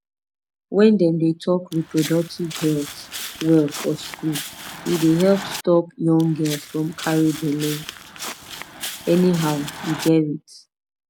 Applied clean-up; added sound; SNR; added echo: none; Walk, footsteps; 12 dB; none.